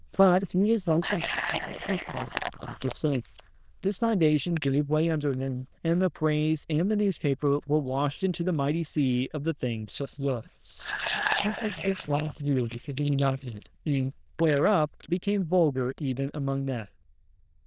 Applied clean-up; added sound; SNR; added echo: neural diffusion model UNIVERSE++.